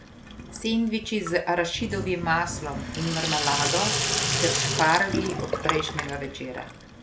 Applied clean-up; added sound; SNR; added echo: none; Sink (filling or washing); 2 dB; none.